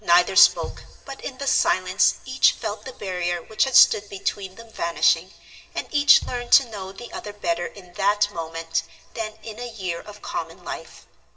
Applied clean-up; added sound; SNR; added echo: none; Bass drum; 16 dB; reverberation time 1.6 s.